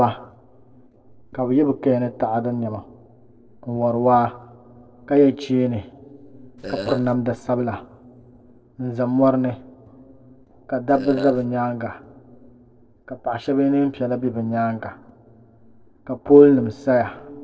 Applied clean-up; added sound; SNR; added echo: neural separator model SepFormer DNS4.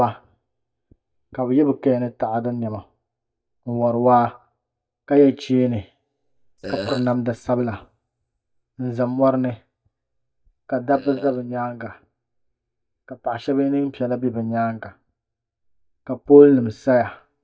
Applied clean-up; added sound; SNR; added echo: neural mask model DeepFilterNet 3.